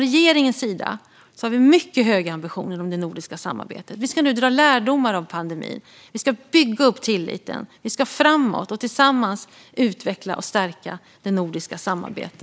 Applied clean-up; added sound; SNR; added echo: none; none; none; none.